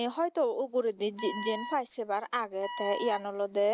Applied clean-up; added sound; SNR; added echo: none; Wind instrument, woodwind instrument; 11 dB; none.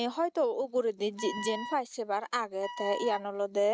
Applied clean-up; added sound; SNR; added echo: neural mask model RNNoise.